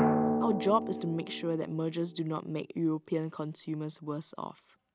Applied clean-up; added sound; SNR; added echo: none; Drum; 2 dB; none.